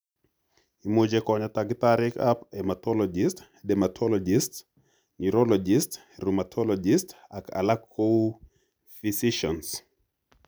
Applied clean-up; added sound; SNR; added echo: none; none; none; none.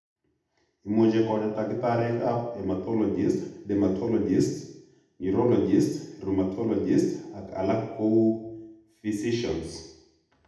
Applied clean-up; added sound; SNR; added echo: none; none; none; reverberation time 0.8 s.